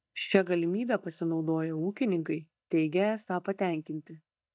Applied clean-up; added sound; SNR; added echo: neural mask model DeepFilterNet 3.